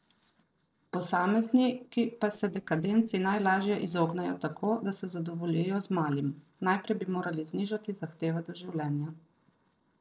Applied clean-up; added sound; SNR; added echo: neural separator model SepFormer DNS4.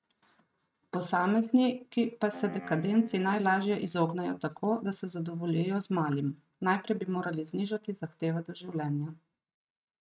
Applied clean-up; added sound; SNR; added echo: neural mask model RNNoise.